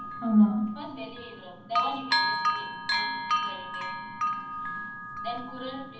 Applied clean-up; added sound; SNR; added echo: none; Bell; 0 dB; reverberation time 0.8 s.